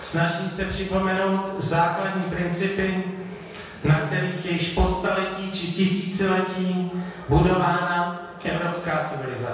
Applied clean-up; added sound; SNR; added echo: none; none; none; reverberation time 1.2 s.